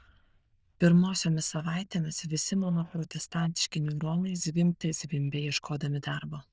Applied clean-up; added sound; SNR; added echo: neural diffusion model UNIVERSE++.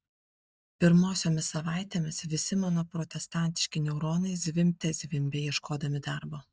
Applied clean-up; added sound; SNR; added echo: neural mask model DeepFilterNet 3.